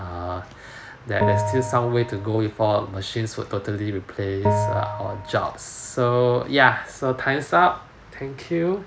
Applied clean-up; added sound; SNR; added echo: none; Bell; 5 dB; none.